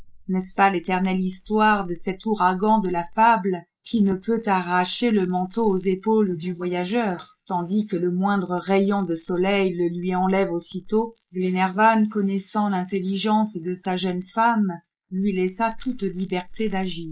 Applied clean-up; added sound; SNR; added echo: neural mask model Resemble Enhance denoiser.